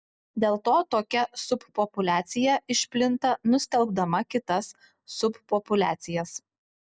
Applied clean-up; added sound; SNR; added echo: none; none; none; none.